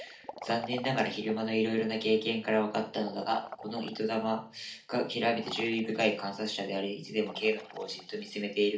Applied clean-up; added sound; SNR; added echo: none; Liquid; 17 dB; reverberation time 0.4 s.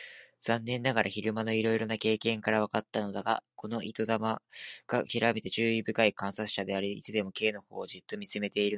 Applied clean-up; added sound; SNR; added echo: none; none; none; none.